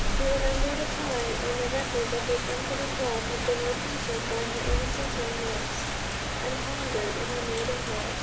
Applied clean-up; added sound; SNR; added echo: none; Rain; -3 dB; reverberation time 1.3 s.